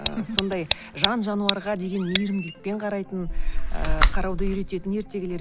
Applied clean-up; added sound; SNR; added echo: none; Tick + Slam; -3 dB; none.